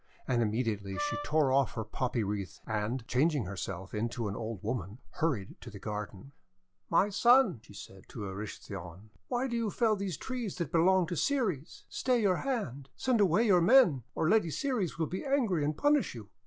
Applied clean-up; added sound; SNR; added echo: none; Wind instrument, woodwind instrument; 8 dB; none.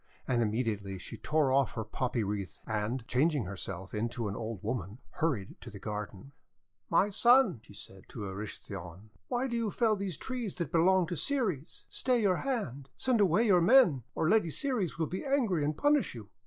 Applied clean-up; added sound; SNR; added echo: neural mask model Resemble Enhance denoiser.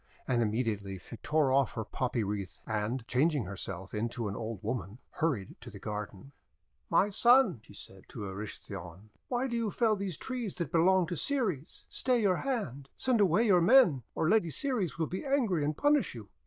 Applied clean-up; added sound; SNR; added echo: neural diffusion model UNIVERSE++.